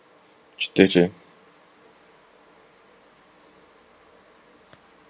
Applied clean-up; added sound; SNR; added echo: none; none; none; none.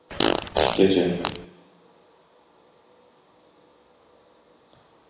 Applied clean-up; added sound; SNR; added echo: none; Fart; -4 dB; reverberation time 1.0 s.